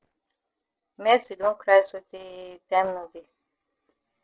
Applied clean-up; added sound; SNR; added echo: neural separator model SepFormer DNS4.